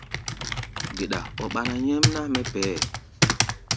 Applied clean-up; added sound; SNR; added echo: none; Computer keyboard; -3 dB; none.